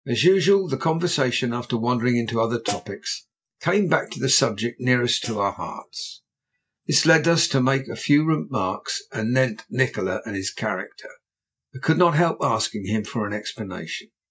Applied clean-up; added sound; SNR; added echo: neural mask model DeepFilterNet 3.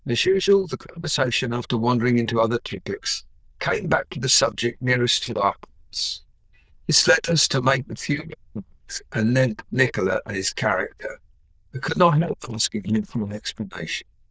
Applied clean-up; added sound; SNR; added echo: neural diffusion model UNIVERSE++.